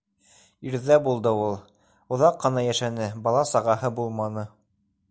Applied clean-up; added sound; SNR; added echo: none; none; none; none.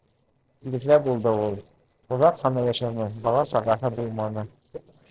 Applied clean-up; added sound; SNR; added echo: neural separator model SepFormer DNS4.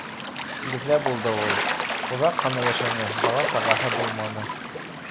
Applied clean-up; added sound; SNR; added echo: none; Gull, seagull / Waves, surf; -1 dB; none.